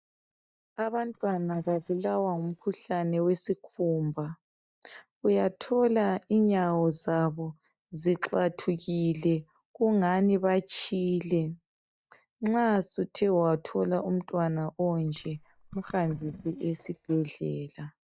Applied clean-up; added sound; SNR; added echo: neural mask model DeepFilterNet 3.